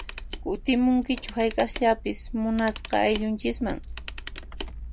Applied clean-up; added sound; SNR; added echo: none; Camera; 10 dB; none.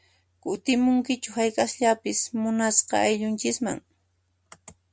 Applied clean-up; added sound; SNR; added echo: none; none; none; none.